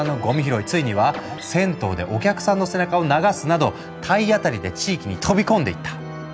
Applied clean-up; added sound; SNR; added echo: none; none; none; none.